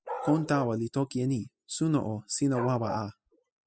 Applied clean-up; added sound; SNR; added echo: classical method spectral subtraction.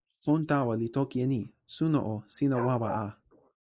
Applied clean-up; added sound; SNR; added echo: neural mask model Resemble Enhance denoiser.